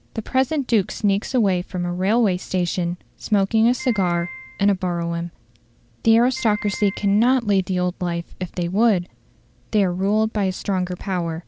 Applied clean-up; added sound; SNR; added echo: none; Piano; 14 dB; none.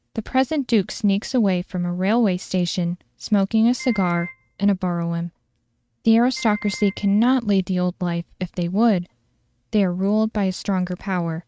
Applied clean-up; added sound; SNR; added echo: neural mask model RNNoise.